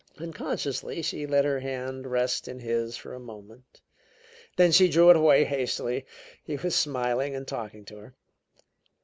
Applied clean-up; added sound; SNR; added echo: none; none; none; none.